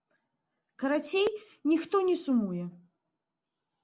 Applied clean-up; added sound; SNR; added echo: none; none; none; none.